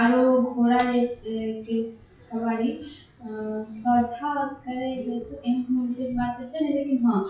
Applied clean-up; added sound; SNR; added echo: classical method WPE with log-MMSE.